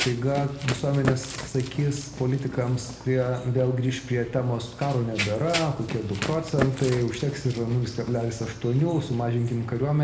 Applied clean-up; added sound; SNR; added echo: none; Run; 10 dB; reverberation time 0.9 s.